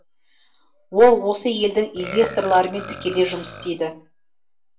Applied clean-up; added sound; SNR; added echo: none; Burping, eructation; 17 dB; reverberation time 0.3 s.